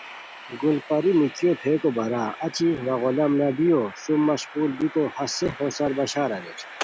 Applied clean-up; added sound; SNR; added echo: none; Train; 18 dB; none.